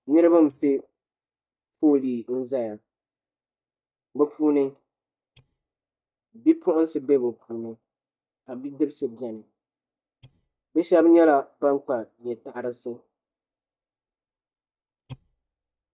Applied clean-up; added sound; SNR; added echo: neural mask model DeepFilterNet 3.